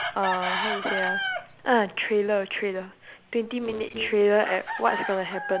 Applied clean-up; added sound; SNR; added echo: none; Chicken, rooster; 7 dB; none.